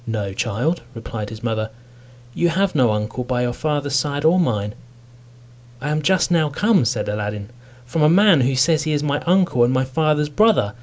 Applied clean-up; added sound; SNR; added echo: none; none; none; none.